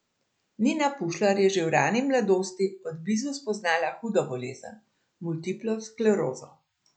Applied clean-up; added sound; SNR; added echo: none; none; none; none.